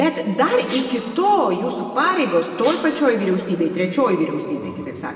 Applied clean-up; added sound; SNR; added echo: none; Shatter; 13 dB; reverberation time 2.4 s.